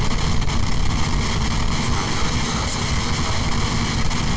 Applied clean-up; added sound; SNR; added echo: none; none; none; reverberation time 1.5 s.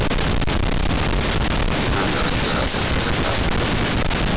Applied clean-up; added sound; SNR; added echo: none; none; none; none.